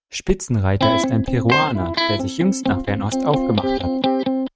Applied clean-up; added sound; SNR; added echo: neural mask model RNNoise.